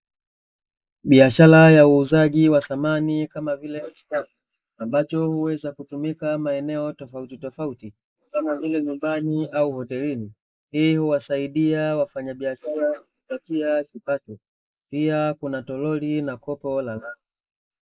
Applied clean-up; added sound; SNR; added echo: neural mask model Resemble Enhance denoiser.